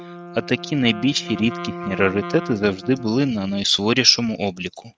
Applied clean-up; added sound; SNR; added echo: neural mask model RNNoise.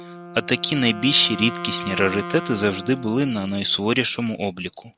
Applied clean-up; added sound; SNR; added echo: none; Wind instrument, woodwind instrument; 14 dB; none.